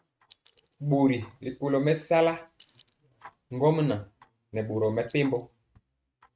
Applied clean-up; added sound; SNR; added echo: neural mask model RNNoise.